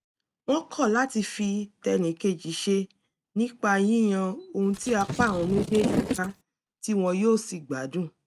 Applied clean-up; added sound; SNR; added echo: neural mask model RNNoise.